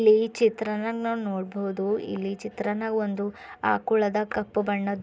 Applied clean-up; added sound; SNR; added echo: none; none; none; none.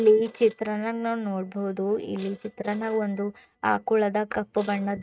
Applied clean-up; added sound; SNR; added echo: neural mask model RNNoise.